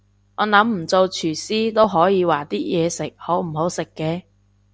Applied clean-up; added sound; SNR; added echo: none; none; none; none.